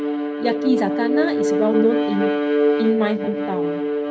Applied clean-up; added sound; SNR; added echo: neural mask model RNNoise.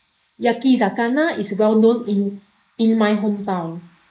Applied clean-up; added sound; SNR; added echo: neural mask model Resemble Enhance denoiser.